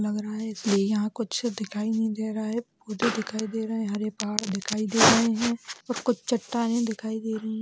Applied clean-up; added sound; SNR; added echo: none; Explosion; 17 dB; none.